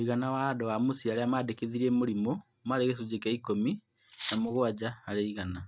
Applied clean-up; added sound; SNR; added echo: neural mask model RNNoise.